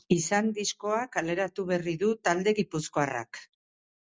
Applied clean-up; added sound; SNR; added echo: none; none; none; none.